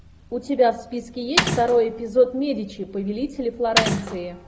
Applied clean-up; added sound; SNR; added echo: none; Mechanisms; 1 dB; none.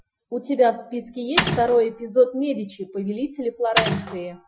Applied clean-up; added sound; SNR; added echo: classical method Wiener filter.